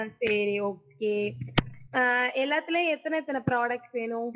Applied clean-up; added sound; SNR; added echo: classical method WPE with log-MMSE.